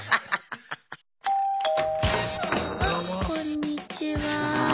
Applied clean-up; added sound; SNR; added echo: none; none; none; none.